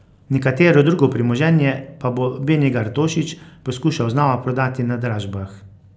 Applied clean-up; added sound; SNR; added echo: none; none; none; none.